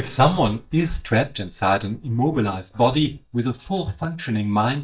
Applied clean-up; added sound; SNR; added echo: neural mask model DeepFilterNet 3.